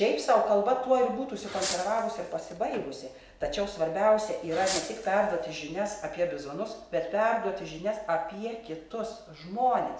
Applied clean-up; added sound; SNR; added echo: none; Fireworks; 13 dB; none.